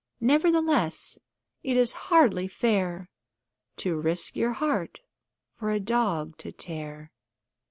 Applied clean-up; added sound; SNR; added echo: none; none; none; none.